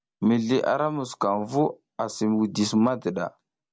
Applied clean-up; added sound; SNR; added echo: none; none; none; none.